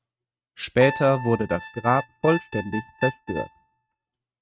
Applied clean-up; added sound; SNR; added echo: neural mask model RNNoise.